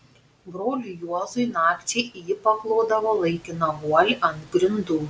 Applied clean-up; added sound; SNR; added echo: none; none; none; none.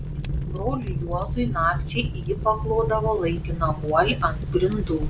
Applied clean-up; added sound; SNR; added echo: none; Fire; 3 dB; none.